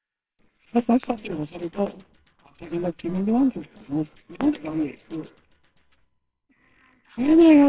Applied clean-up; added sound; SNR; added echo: neural separator model SepFormer WHAMR!.